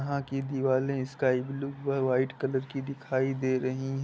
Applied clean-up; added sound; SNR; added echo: none; none; none; none.